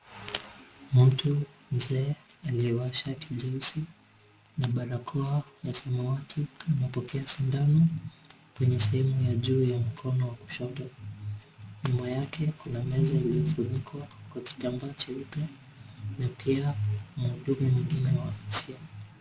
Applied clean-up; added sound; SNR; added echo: none; none; none; none.